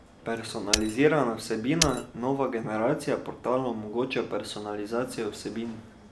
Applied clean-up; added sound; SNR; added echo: none; Shatter; 0 dB; none.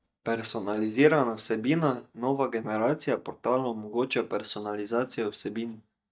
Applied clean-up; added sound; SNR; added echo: neural mask model DeepFilterNet 3.